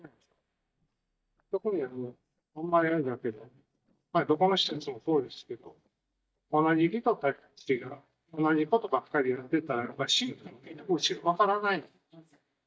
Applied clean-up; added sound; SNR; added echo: neural mask model DeepFilterNet 3.